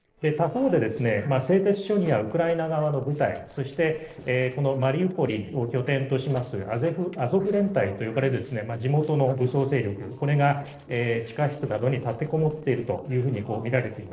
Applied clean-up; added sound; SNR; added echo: neural separator model SepFormer DNS4.